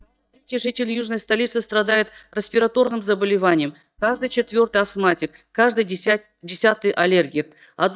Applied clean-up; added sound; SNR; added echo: neural mask model DeepFilterNet 3.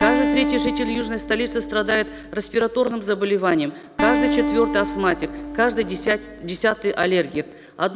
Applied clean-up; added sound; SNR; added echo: none; Acoustic guitar; 4 dB; none.